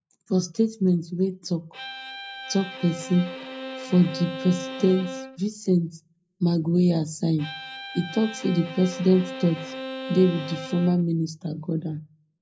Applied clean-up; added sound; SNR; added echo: none; Bowed string instrument; 11 dB; reverberation time 0.3 s.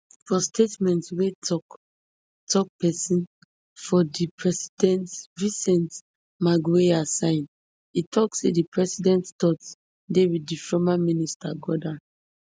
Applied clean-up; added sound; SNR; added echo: none; none; none; none.